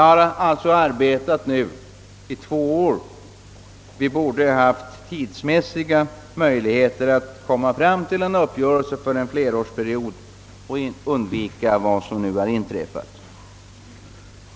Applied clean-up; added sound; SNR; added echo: none; none; none; none.